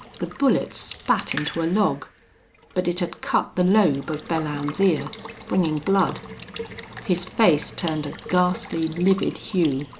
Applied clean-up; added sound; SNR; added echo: none; Water tap, faucet / Water / Liquid; 15 dB; none.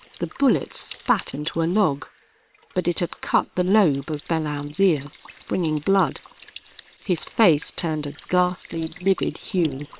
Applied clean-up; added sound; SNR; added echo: neural separator model SepFormer WHAM!.